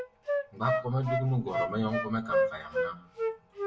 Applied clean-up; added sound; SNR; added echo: none; Wind instrument, woodwind instrument; -1 dB; reverberation time 0.7 s.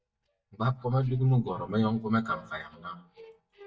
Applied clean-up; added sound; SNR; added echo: neural mask model DeepFilterNet 3.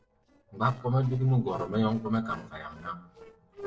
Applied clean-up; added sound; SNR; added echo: neural separator model SepFormer DNS4.